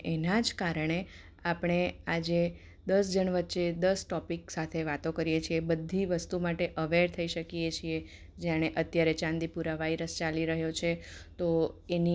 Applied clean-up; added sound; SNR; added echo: none; none; none; none.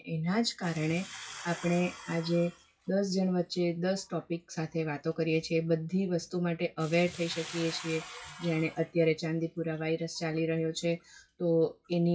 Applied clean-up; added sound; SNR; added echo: classical method WPE with log-MMSE.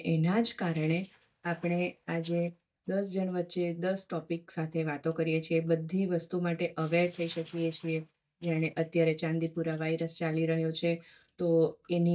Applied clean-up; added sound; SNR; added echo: neural mask model DeepFilterNet 3.